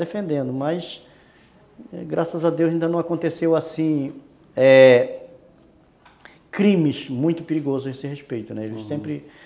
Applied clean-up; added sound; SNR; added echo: none; none; none; none.